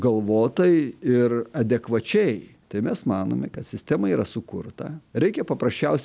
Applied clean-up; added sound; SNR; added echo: none; none; none; none.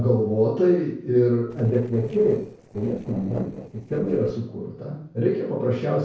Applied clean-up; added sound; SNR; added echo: neural separator model SepFormer DNS4.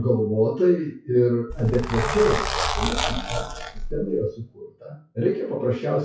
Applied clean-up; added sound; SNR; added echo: classical method WPE with log-MMSE.